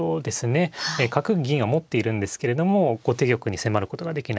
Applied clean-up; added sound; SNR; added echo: none; none; none; none.